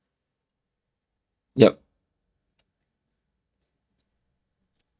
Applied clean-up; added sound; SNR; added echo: neural mask model DeepFilterNet 3.